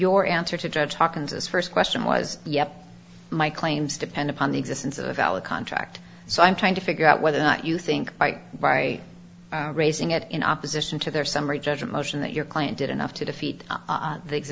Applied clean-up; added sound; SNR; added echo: none; none; none; none.